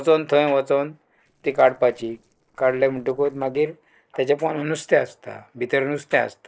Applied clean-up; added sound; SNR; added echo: neural separator model SepFormer DNS4.